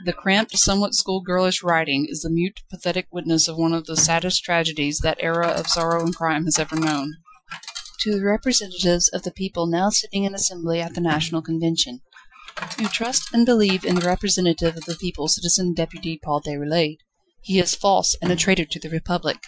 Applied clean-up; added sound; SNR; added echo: classical method Wiener filter.